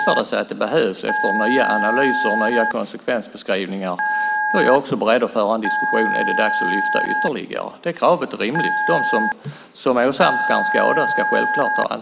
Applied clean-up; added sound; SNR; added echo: none; Telephone; 2 dB; none.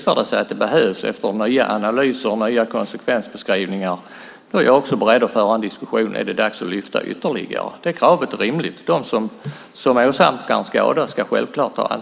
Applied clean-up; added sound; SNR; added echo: none; none; none; none.